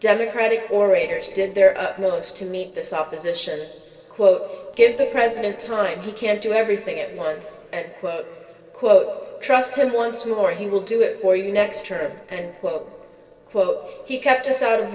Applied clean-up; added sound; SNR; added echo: neural separator model SepFormer DNS4.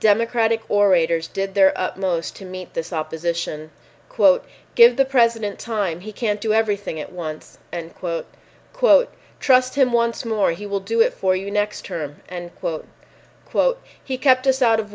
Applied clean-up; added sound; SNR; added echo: none; none; none; none.